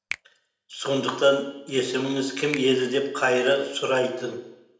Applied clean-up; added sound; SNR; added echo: none; Finger snapping; 19 dB; reverberation time 0.8 s.